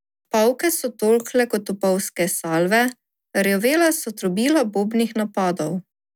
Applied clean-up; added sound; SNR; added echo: none; none; none; none.